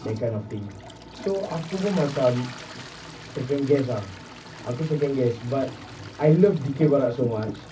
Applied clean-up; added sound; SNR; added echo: none; Toilet flush; 16 dB; reverberation time 0.4 s.